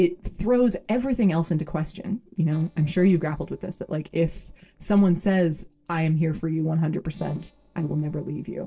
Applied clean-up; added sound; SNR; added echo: neural separator model SepFormer DNS4.